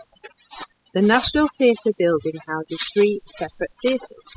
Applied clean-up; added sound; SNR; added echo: classical method spectral subtraction.